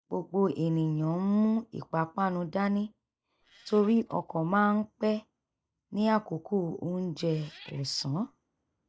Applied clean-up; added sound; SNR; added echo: neural mask model DeepFilterNet 3.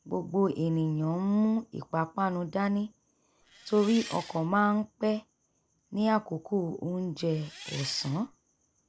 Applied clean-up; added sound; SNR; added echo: none; Engine; 14 dB; none.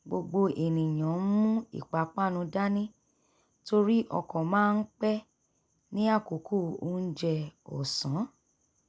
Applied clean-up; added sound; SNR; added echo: none; none; none; none.